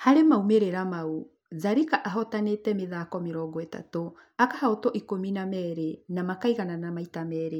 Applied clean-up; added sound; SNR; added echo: none; none; none; none.